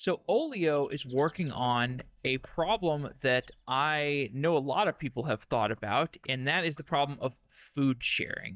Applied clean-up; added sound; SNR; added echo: neural mask model DeepFilterNet 3.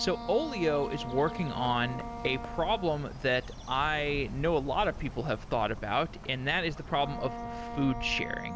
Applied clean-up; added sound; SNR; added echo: none; Bird + Wind instrument, woodwind instrument; 9 dB; none.